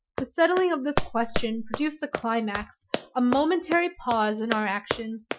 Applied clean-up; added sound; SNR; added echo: classical method Wiener filter.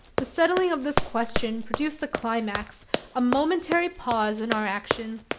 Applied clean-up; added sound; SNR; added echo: none; Run; 5 dB; none.